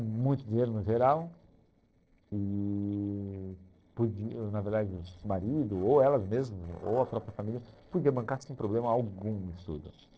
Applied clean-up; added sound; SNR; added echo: neural separator model SepFormer DNS4.